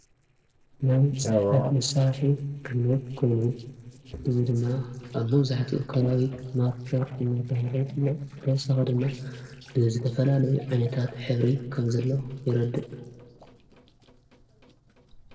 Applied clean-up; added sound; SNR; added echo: neural separator model SepFormer DNS4.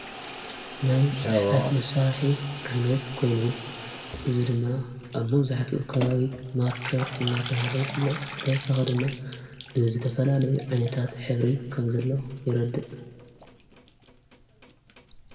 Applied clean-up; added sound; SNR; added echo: none; Bathtub (filling or washing) / Water tap, faucet; 8 dB; reverberation time 1.3 s.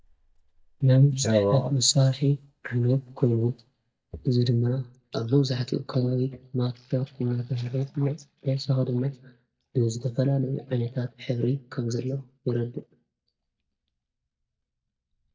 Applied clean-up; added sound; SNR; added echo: neural mask model DeepFilterNet 3.